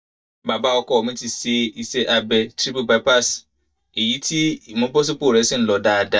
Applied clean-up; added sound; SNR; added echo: neural mask model DeepFilterNet 3.